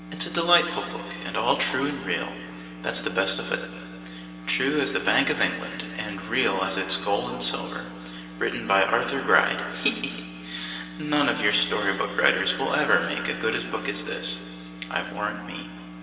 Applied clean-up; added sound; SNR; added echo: none; none; none; reverberation time 2.3 s.